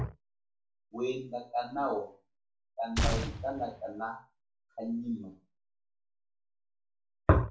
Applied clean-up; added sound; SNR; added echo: none; Gunshot, gunfire; -2 dB; reverberation time 0.3 s.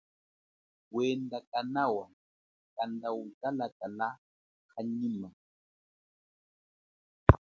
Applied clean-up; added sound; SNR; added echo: none; none; none; none.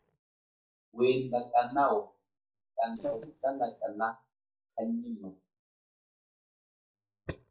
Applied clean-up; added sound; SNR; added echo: neural mask model DeepFilterNet 3.